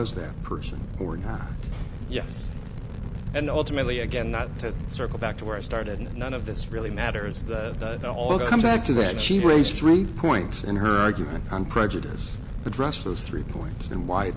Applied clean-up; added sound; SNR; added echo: none; Fire; 5 dB; none.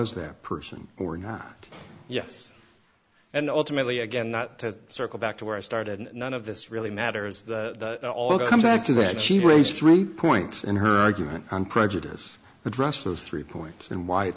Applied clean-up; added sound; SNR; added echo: none; none; none; none.